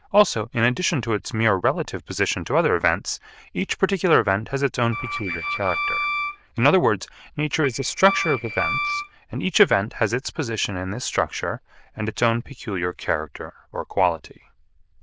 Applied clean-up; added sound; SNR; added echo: neural diffusion model UNIVERSE++.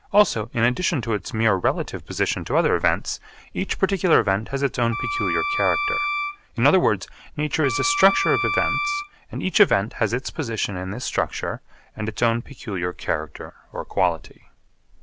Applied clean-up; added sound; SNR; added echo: none; Wind instrument, woodwind instrument; 4 dB; none.